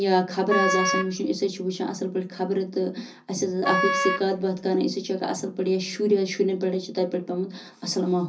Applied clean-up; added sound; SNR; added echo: none; Wind instrument, woodwind instrument; 2 dB; reverberation time 0.4 s.